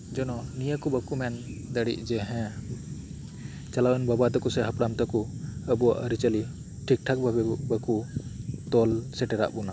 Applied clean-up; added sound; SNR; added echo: none; none; none; none.